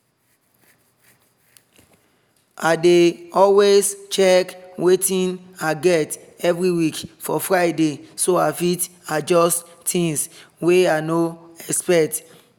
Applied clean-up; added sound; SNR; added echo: none; none; none; none.